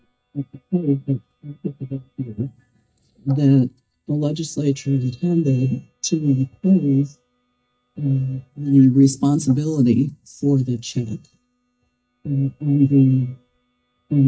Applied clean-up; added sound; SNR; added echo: neural mask model DeepFilterNet 3.